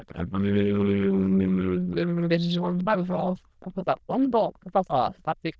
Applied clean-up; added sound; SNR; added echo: neural diffusion model UNIVERSE++.